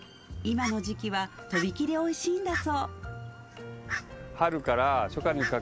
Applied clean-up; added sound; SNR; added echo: none; Fowl; 10 dB; none.